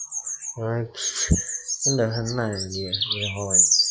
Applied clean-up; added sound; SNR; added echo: classical method log-MMSE.